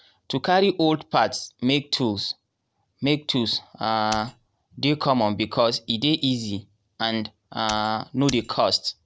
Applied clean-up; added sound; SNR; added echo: neural separator model SepFormer DNS4.